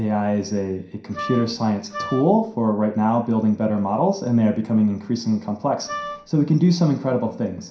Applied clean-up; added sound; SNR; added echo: none; Wind instrument, woodwind instrument; 12 dB; reverberation time 0.5 s.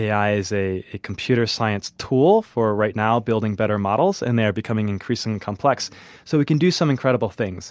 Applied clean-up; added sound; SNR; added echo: none; none; none; none.